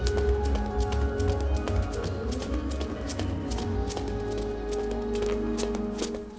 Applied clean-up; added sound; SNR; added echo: none; Run; 13 dB; reverberation time 2.2 s.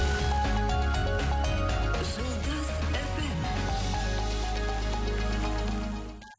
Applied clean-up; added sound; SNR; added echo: none; none; none; none.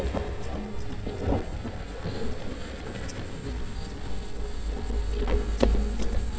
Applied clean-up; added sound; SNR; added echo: neural mask model DeepFilterNet 3.